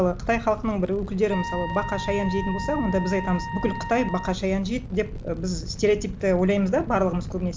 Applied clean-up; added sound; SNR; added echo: none; Trumpet + Fire; 8 dB; none.